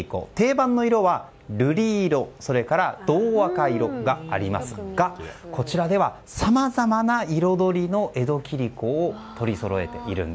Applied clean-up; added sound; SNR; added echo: none; none; none; none.